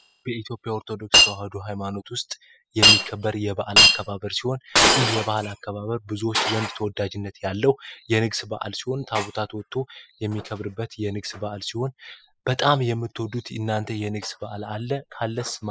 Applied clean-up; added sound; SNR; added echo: classical method spectral subtraction.